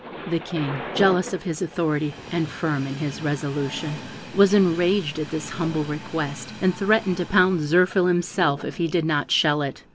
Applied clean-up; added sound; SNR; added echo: none; Train + Thunder; 14 dB; none.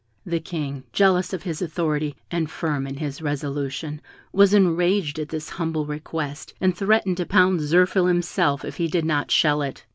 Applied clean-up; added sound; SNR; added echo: none; none; none; none.